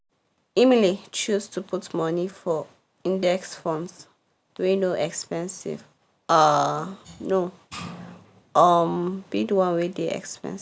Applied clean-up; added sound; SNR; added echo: none; none; none; none.